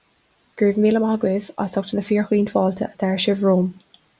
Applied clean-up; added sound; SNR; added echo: none; none; none; none.